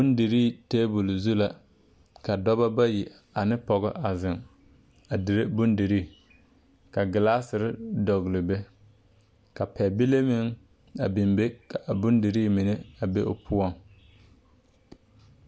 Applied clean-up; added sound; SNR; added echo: none; none; none; none.